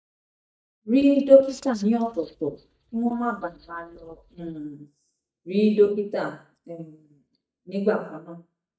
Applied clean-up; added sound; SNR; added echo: neural mask model DeepFilterNet 3.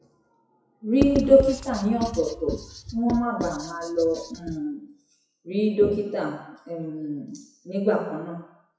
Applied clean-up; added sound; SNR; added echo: classical method WPE with log-MMSE.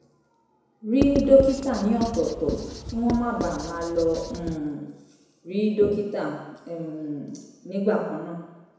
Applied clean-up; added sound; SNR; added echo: none; Writing; 7 dB; reverberation time 1.0 s.